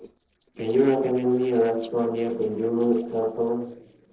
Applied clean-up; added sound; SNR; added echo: neural separator model SepFormer DNS4.